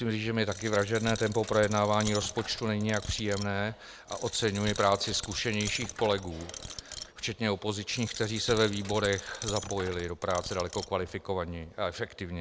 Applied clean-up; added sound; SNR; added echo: none; Coin (dropping); 12 dB; none.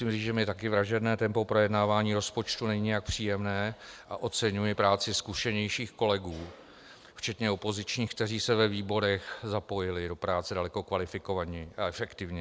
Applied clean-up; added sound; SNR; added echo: none; none; none; none.